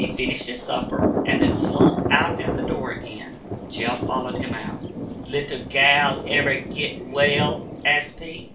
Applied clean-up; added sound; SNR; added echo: none; Thunder; 1 dB; reverberation time 0.3 s.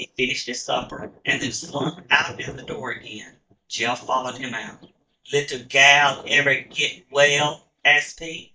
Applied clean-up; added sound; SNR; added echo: neural mask model DeepFilterNet 3.